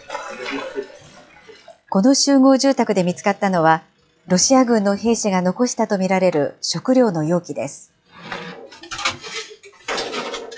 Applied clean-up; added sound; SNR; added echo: classical method log-MMSE.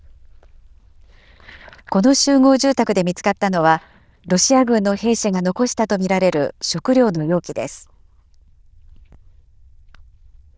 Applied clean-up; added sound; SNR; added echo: neural diffusion model UNIVERSE++.